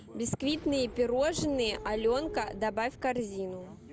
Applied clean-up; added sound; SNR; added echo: none; Boom; 17 dB; none.